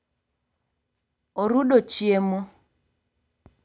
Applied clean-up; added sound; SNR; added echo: none; none; none; none.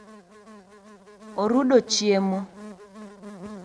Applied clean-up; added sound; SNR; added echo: none; Buzz; 17 dB; none.